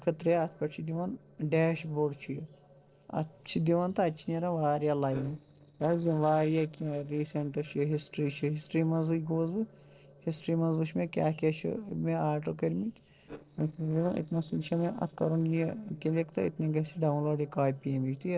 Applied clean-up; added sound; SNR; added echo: neural separator model SepFormer DNS4.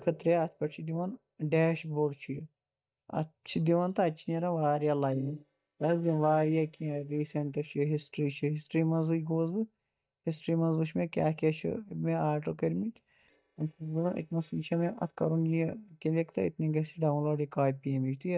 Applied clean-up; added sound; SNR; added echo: neural mask model DeepFilterNet 3.